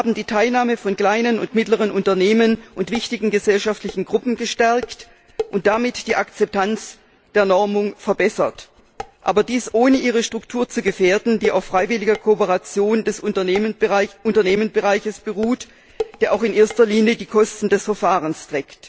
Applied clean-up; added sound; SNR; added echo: none; Dishes, pots, and pans; 17 dB; none.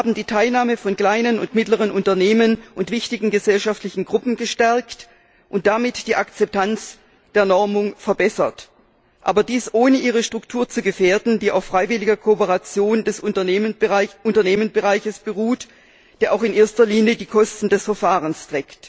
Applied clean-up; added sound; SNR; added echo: none; none; none; none.